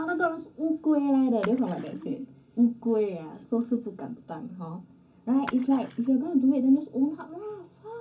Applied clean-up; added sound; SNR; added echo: none; Splash, splatter; 19 dB; reverberation time 0.3 s.